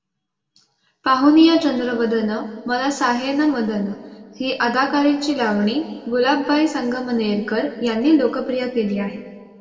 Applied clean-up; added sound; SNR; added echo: none; none; none; reverberation time 1.6 s.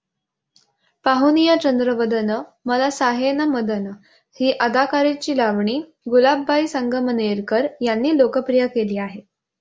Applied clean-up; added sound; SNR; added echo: none; none; none; none.